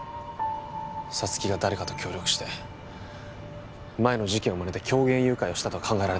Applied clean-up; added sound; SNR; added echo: none; none; none; none.